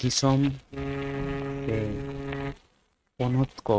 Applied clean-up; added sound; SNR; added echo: neural mask model RNNoise.